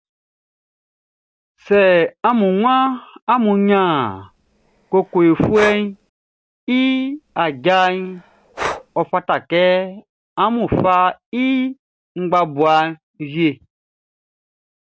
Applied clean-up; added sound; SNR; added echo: none; Breathing; 14 dB; none.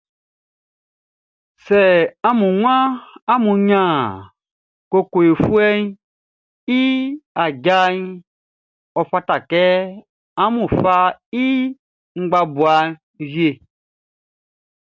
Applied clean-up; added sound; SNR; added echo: none; none; none; none.